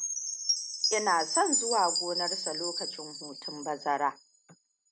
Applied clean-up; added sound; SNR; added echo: none; Chime; 1 dB; none.